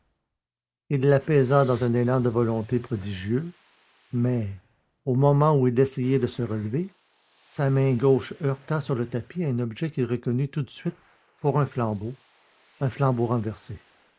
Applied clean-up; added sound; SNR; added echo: neural mask model Resemble Enhance denoiser.